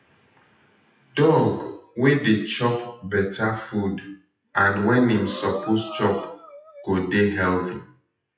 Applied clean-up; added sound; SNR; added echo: classical method WPE with log-MMSE.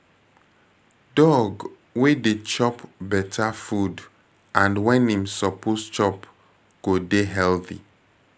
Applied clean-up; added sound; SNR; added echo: none; none; none; none.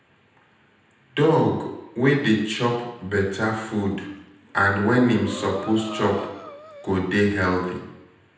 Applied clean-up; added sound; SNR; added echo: none; Breathing; 15 dB; reverberation time 0.8 s.